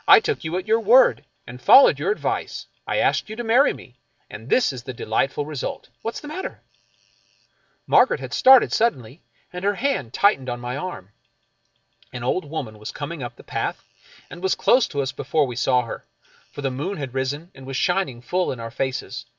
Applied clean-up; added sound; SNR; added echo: none; none; none; none.